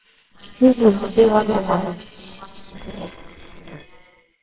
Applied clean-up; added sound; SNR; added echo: neural separator model SepFormer WHAMR!.